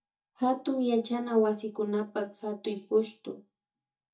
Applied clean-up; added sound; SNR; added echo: neural mask model DeepFilterNet 3.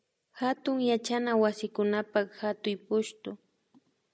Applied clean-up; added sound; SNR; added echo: none; none; none; none.